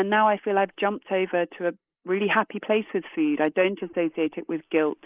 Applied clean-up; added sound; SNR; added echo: neural mask model Resemble Enhance denoiser.